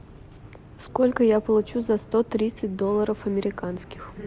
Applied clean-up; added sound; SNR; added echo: none; none; none; none.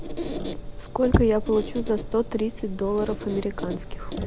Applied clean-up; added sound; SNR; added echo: none; Squeak; 3 dB; none.